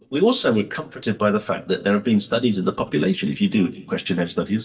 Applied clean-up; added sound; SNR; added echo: neural mask model DeepFilterNet 3.